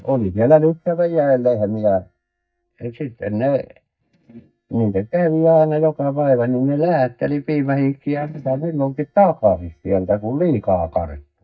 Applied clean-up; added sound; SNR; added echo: neural mask model DeepFilterNet 3.